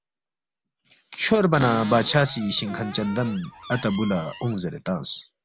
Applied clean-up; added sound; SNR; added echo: none; Cupboard open or close; 14 dB; none.